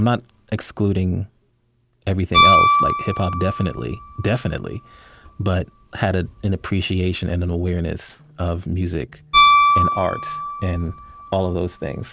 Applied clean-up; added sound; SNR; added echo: none; Piano; -1 dB; none.